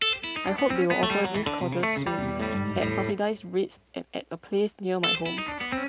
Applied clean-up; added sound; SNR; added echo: none; Guitar; 1 dB; none.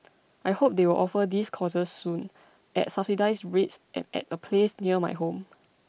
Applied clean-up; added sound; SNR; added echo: none; none; none; none.